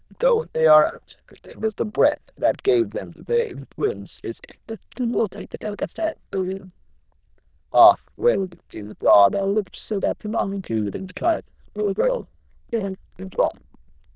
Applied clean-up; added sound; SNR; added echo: neural diffusion model UNIVERSE++.